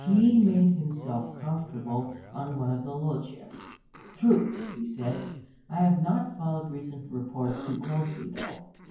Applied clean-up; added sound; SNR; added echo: none; Cough; 17 dB; reverberation time 0.9 s.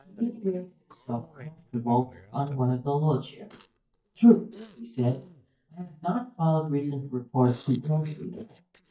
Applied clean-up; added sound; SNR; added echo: neural mask model DeepFilterNet 3.